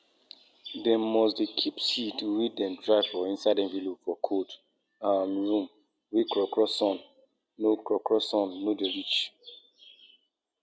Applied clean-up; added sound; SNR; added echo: none; none; none; none.